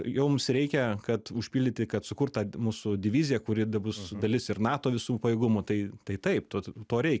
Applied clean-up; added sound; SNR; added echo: none; none; none; none.